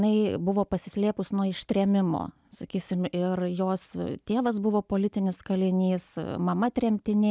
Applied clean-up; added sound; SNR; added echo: none; none; none; none.